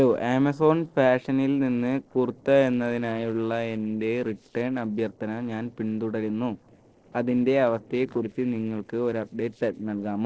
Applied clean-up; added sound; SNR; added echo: neural separator model SepFormer DNS4.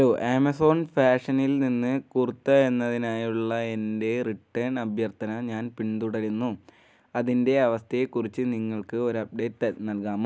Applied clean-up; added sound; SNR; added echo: none; none; none; none.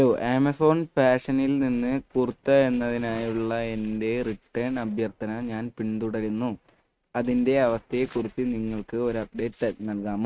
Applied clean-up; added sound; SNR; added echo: neural mask model RNNoise.